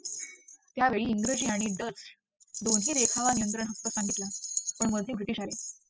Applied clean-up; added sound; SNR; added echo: classical method spectral subtraction.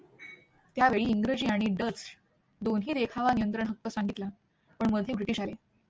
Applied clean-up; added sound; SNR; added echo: none; none; none; none.